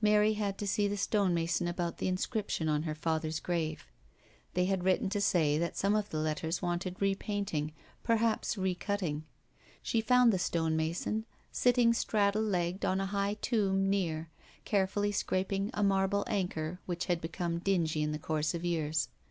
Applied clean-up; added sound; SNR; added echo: none; none; none; none.